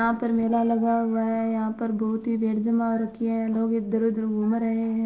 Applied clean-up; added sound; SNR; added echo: neural separator model SepFormer DNS4.